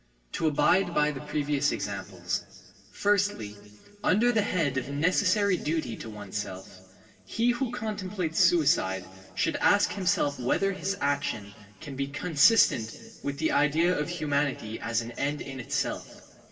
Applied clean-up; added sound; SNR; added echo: none; none; none; reverberation time 2.4 s.